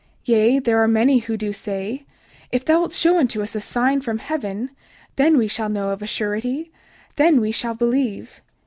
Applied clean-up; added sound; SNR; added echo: none; none; none; none.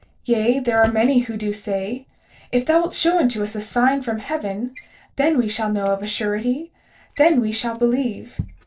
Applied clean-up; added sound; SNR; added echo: neural separator model SepFormer DNS4.